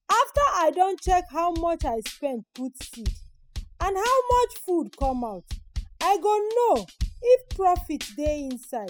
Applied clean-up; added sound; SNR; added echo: classical method spectral subtraction.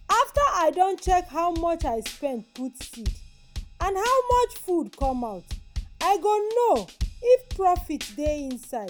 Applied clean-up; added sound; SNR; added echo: none; Drum / Drum kit; 11 dB; none.